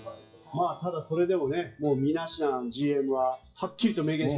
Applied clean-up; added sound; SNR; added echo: classical method WPE with log-MMSE.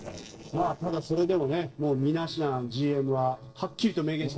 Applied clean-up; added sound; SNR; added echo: neural separator model SepFormer DNS4.